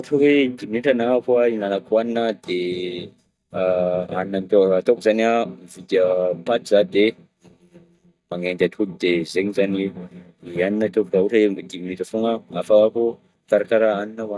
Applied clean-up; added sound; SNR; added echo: neural mask model DeepFilterNet 3.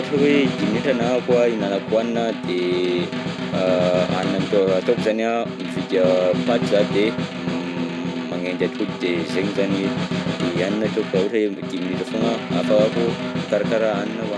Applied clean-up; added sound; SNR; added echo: none; Snare drum; 4 dB; none.